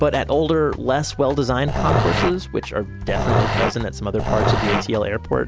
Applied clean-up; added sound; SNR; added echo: none; Growling; 1 dB; none.